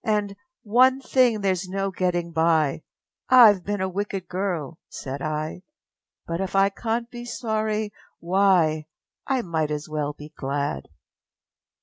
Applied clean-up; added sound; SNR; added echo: none; none; none; none.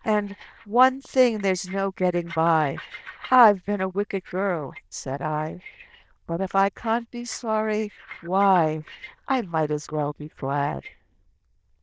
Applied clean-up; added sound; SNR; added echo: neural diffusion model UNIVERSE++.